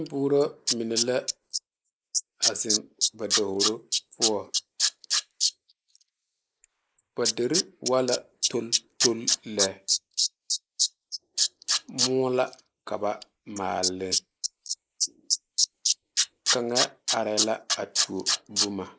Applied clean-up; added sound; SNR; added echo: neural mask model Resemble Enhance denoiser.